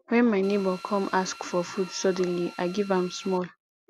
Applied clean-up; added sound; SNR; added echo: none; Drill; 19 dB; none.